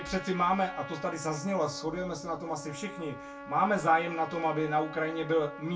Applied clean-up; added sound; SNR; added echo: none; Trumpet; 13 dB; reverberation time 0.2 s.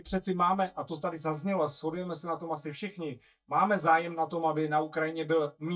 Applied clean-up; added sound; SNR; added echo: neural mask model DeepFilterNet 3.